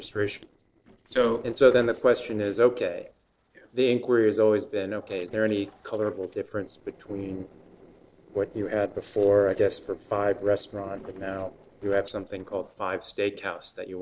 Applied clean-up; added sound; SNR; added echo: neural separator model SepFormer DNS4.